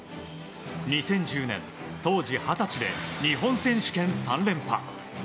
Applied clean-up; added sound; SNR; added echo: none; none; none; none.